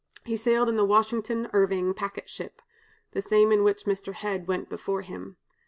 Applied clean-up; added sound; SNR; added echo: none; none; none; none.